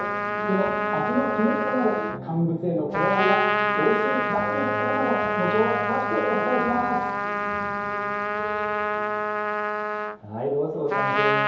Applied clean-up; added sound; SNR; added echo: none; Trumpet; -1 dB; reverberation time 0.8 s.